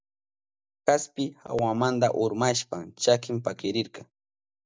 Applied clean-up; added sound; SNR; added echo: none; none; none; none.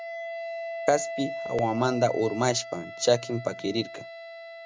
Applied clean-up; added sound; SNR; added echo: none; Wind instrument, woodwind instrument; 9 dB; none.